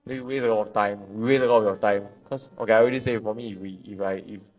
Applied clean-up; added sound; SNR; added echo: neural separator model SepFormer DNS4.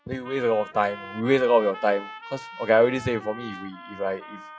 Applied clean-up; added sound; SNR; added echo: classical method WPE with log-MMSE.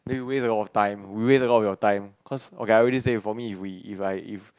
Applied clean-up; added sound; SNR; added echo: none; none; none; none.